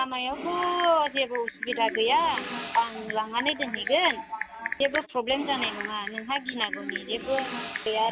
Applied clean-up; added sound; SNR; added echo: none; Typing; 7 dB; none.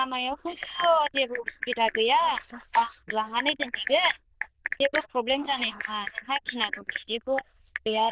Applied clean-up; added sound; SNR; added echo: neural diffusion model UNIVERSE++.